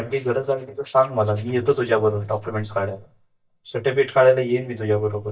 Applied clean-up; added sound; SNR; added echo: neural mask model DeepFilterNet 3.